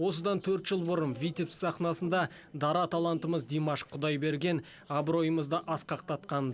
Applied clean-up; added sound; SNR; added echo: none; none; none; none.